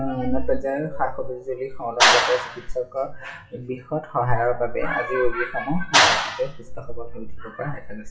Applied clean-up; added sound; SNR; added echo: classical method WPE with log-MMSE.